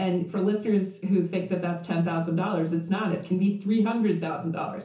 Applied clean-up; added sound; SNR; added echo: none; none; none; reverberation time 0.6 s.